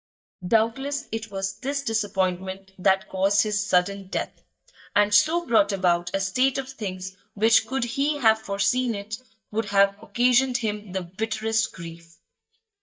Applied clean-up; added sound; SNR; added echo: neural mask model DeepFilterNet 3.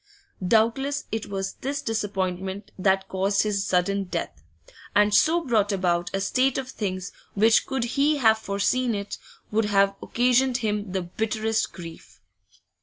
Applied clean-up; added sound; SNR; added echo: none; none; none; none.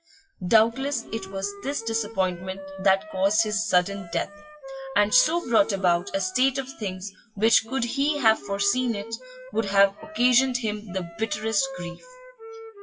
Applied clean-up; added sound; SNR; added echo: classical method WPE with log-MMSE.